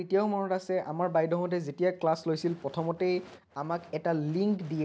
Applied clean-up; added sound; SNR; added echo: none; none; none; none.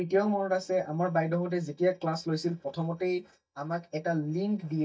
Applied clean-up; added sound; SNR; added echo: neural mask model DeepFilterNet 3.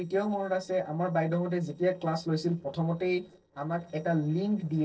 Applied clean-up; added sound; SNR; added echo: neural separator model SepFormer DNS4.